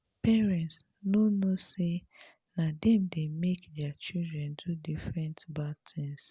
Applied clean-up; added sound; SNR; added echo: none; none; none; none.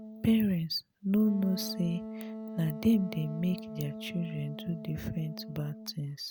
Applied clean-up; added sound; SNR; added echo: none; Wind instrument, woodwind instrument; 11 dB; none.